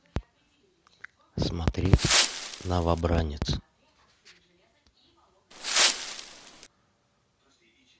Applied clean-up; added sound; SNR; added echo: none; Wind; -3 dB; none.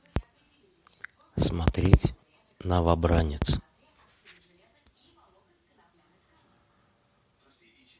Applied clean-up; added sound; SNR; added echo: none; none; none; none.